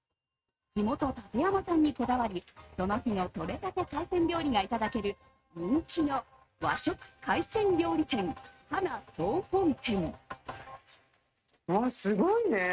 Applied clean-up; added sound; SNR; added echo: neural mask model RNNoise.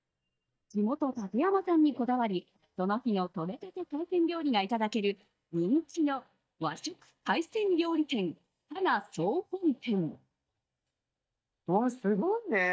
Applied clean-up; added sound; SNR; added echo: neural mask model DeepFilterNet 3.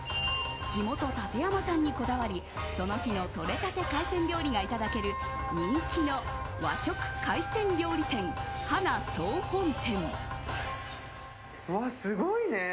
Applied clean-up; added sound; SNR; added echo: none; none; none; none.